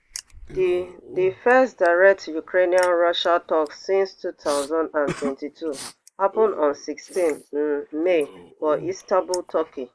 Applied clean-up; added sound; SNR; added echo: neural mask model Resemble Enhance denoiser.